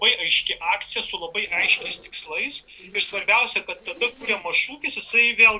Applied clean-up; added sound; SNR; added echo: neural separator model SepFormer DNS4.